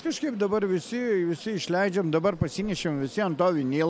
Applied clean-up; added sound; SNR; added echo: none; none; none; none.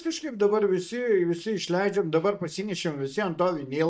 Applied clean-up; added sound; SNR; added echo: neural mask model DeepFilterNet 3.